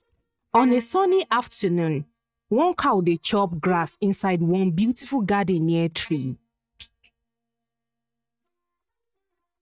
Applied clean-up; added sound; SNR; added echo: neural mask model DeepFilterNet 3.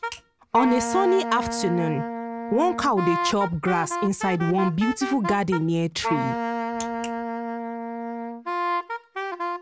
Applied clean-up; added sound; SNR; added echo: none; Wind instrument, woodwind instrument; 4 dB; none.